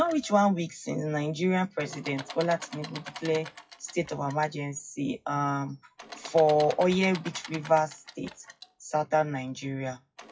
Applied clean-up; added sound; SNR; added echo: classical method WPE with log-MMSE.